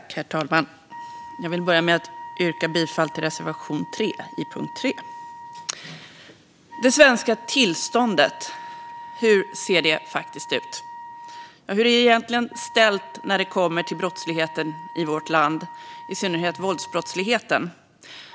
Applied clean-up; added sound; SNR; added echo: none; Wind instrument, woodwind instrument; 16 dB; none.